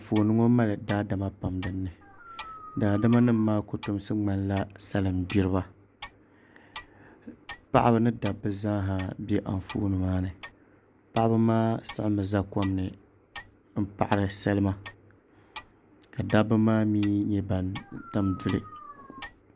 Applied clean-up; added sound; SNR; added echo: none; Dog + Clock; 19 dB; none.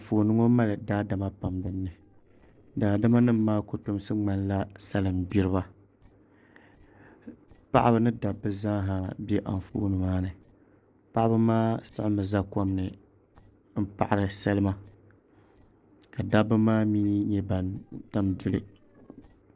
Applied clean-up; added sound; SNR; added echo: neural separator model SepFormer DNS4.